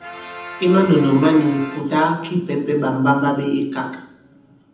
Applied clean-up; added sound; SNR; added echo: none; Brass instrument; 18 dB; reverberation time 0.8 s.